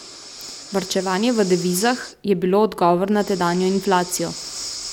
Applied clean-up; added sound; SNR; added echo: none; Breathing; 14 dB; none.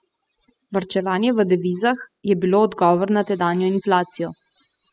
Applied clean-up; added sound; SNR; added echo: classical method spectral subtraction.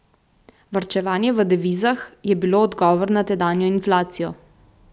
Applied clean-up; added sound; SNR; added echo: none; none; none; none.